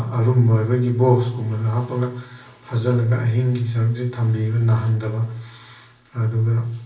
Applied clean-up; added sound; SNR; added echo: none; none; none; reverberation time 0.3 s.